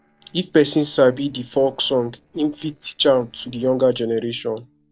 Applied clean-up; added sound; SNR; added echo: neural separator model SepFormer DNS4.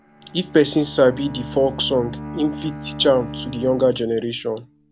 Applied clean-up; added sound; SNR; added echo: none; Bowed string instrument; 14 dB; none.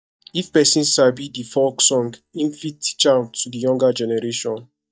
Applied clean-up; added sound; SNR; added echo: neural mask model DeepFilterNet 3.